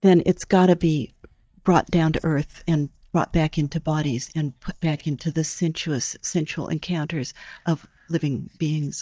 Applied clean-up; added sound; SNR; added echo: neural mask model DeepFilterNet 3.